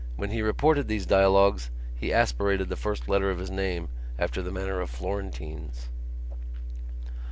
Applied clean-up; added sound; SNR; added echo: none; none; none; none.